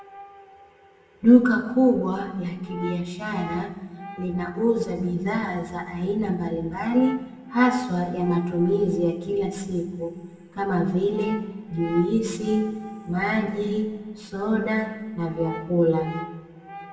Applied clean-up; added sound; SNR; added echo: none; Brass instrument; 18 dB; reverberation time 1.3 s.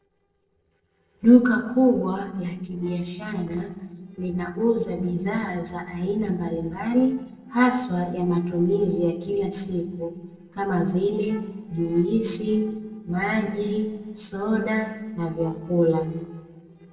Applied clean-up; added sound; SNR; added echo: neural separator model SepFormer DNS4.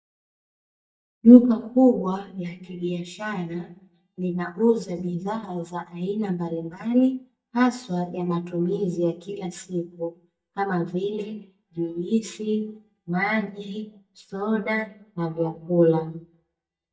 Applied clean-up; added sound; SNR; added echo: neural mask model DeepFilterNet 3.